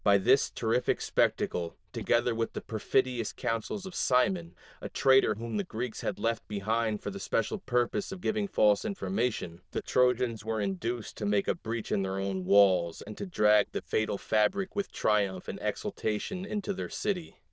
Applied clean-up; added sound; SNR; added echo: neural diffusion model UNIVERSE++.